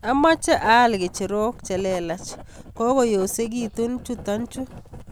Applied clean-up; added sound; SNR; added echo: none; Writing; 17 dB; none.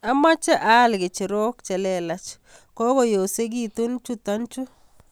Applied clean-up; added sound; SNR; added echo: none; none; none; none.